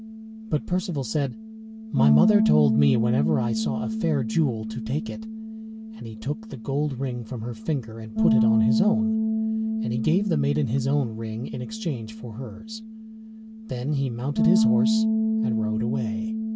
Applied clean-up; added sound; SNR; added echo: none; Bass guitar; -1 dB; none.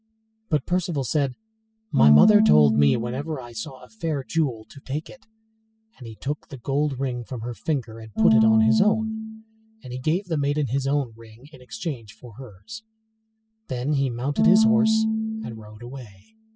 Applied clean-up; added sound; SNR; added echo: classical method spectral subtraction.